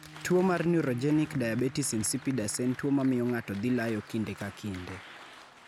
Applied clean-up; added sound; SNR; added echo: none; Bowed string instrument + Applause; 17 dB; none.